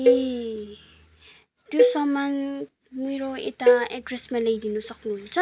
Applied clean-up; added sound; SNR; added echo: none; Cowbell; -2 dB; none.